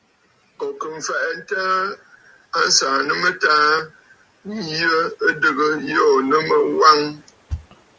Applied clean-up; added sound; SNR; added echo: none; none; none; none.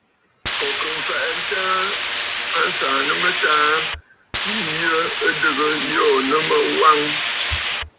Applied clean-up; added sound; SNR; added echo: none; Hiss; 1 dB; none.